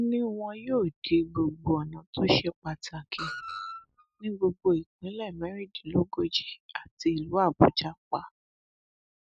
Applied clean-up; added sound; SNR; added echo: neural mask model RNNoise.